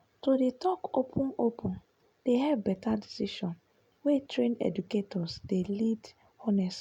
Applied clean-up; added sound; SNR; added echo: none; none; none; none.